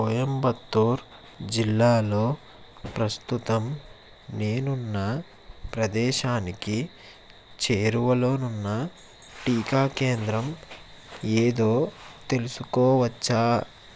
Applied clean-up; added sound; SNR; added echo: none; none; none; none.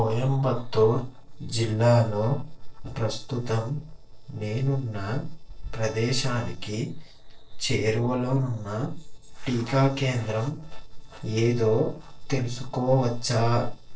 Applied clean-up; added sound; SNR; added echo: neural separator model SepFormer DNS4.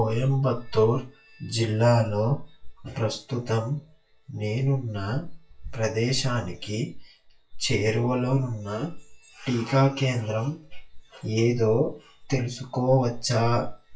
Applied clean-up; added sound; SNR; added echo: classical method WPE with log-MMSE.